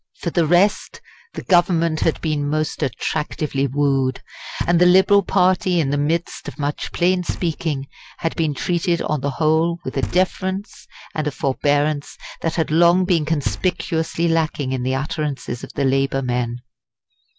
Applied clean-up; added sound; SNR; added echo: none; Knock; 16 dB; none.